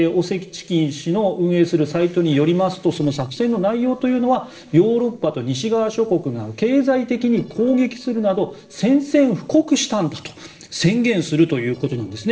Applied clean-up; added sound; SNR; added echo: neural separator model SepFormer DNS4.